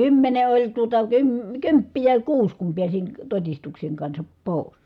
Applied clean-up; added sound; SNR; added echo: none; none; none; none.